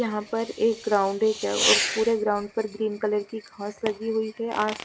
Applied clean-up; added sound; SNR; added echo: none; Fireworks; 7 dB; none.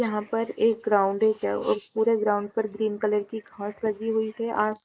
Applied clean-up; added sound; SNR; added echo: neural mask model Resemble Enhance denoiser.